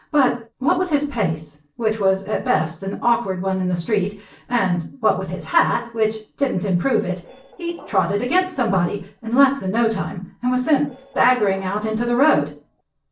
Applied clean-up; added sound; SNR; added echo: neural separator model SepFormer DNS4.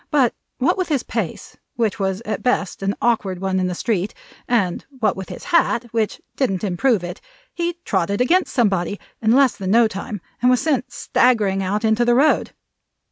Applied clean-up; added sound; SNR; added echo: none; none; none; none.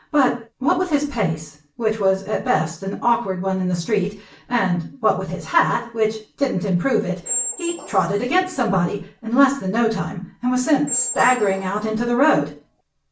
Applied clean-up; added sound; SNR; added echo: none; Squeak; 9 dB; reverberation time 0.3 s.